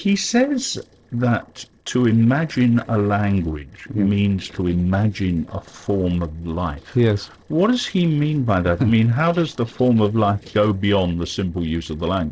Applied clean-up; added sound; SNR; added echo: neural separator model SepFormer DNS4.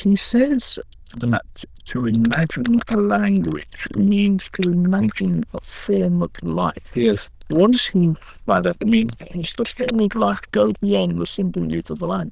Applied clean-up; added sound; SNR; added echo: neural diffusion model UNIVERSE++.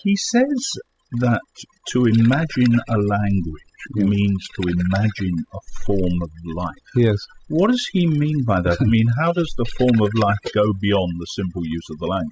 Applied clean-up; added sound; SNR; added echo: classical method spectral subtraction.